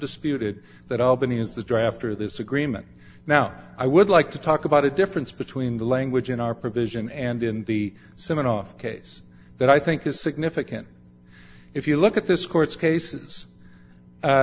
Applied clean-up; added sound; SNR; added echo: none; none; none; none.